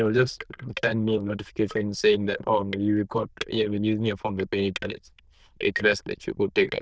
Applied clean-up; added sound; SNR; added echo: neural diffusion model UNIVERSE++.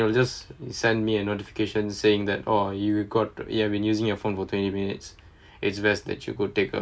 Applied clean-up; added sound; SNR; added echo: none; none; none; none.